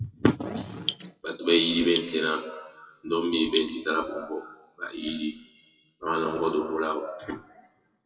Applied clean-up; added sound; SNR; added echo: classical method WPE with log-MMSE.